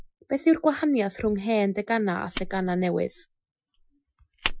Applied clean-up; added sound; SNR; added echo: classical method Wiener filter.